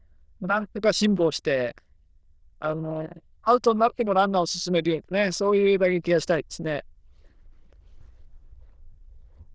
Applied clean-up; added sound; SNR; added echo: neural diffusion model UNIVERSE++.